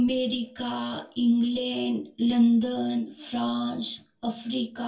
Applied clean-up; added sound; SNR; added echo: none; none; none; reverberation time 0.1 s.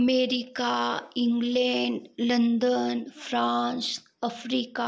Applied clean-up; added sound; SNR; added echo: none; none; none; none.